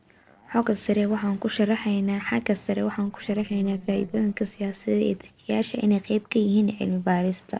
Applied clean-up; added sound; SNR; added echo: neural separator model SepFormer DNS4.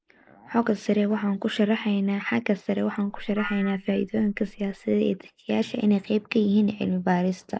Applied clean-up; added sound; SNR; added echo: neural mask model Resemble Enhance denoiser.